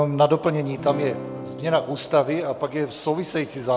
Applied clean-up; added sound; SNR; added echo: none; Acoustic guitar / Strum; 12 dB; none.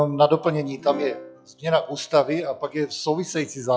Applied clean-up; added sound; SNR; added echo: classical method log-MMSE.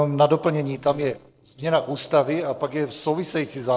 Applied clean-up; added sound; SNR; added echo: neural separator model SepFormer DNS4.